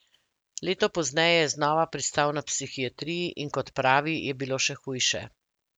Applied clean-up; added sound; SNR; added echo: none; none; none; none.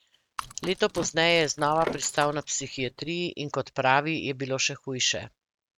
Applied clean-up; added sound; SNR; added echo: neural mask model RNNoise.